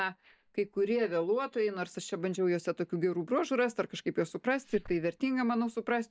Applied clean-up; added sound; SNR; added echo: neural mask model DeepFilterNet 3.